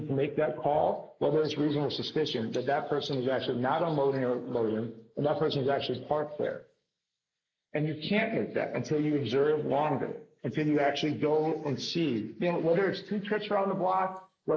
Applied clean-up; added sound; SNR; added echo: neural mask model Resemble Enhance denoiser.